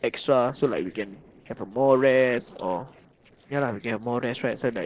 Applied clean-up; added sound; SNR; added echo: neural separator model SepFormer DNS4.